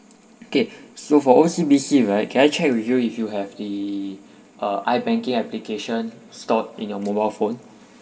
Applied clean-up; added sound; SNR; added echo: none; none; none; reverberation time 1.9 s.